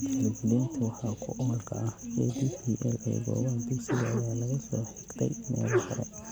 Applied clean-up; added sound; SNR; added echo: none; Sneeze; 6 dB; none.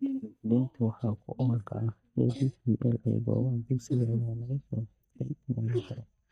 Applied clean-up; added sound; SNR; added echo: neural mask model DeepFilterNet 3.